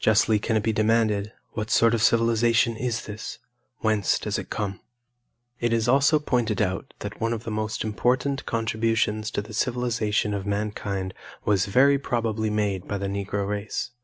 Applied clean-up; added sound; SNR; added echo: none; none; none; none.